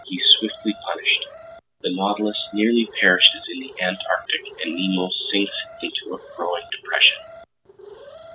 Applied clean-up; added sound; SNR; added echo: none; Alarm; 19 dB; none.